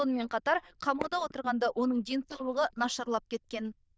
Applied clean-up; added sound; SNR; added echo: neural diffusion model UNIVERSE++.